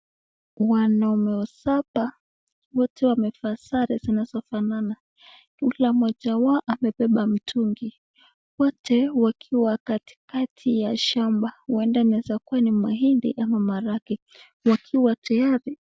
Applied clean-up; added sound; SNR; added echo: none; none; none; none.